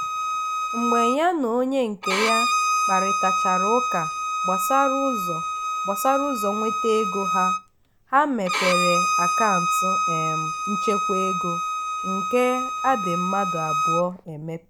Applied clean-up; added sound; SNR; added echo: none; Bowed string instrument; -1 dB; none.